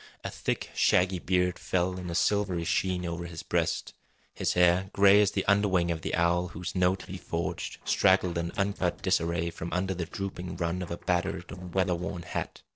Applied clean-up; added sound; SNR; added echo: neural separator model SepFormer DNS4.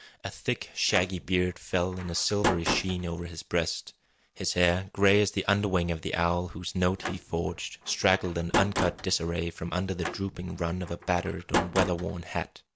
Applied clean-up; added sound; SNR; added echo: none; Slam; 6 dB; none.